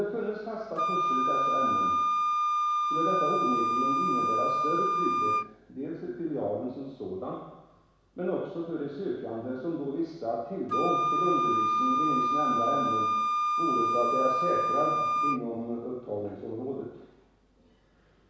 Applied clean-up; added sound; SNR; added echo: none; Wind instrument, woodwind instrument; -4 dB; reverberation time 1.1 s.